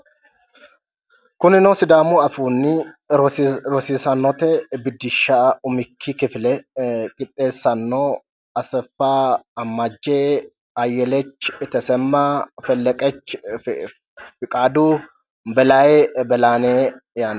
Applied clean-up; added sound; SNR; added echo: none; none; none; none.